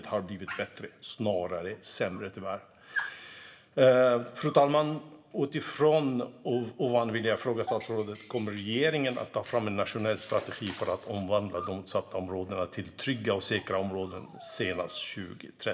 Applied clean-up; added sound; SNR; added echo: none; Dog; 17 dB; reverberation time 0.7 s.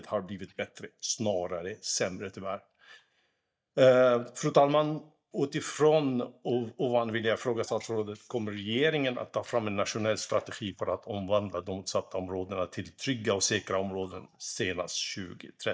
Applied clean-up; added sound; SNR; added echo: neural mask model DeepFilterNet 3.